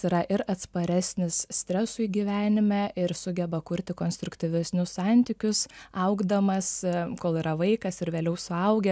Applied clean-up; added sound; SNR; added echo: none; none; none; none.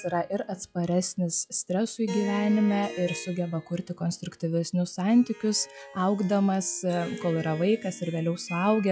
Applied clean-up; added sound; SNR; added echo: classical method log-MMSE.